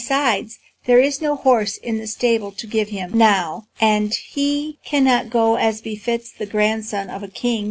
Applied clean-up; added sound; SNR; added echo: none; none; none; none.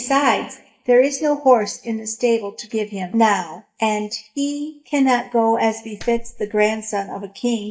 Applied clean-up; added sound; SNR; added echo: neural mask model DeepFilterNet 3.